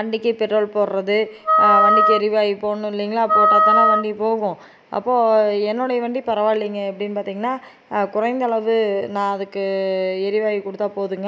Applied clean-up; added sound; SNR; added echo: none; Wind instrument, woodwind instrument; -3 dB; none.